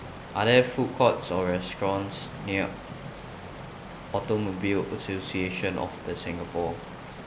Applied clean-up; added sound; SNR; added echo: none; Stream + Fire; 13 dB; none.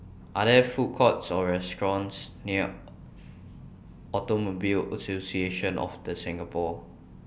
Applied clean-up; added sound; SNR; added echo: none; none; none; none.